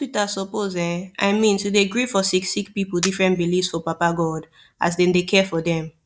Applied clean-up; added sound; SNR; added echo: neural mask model DeepFilterNet 3.